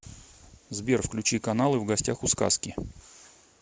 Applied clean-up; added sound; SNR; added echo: none; none; none; none.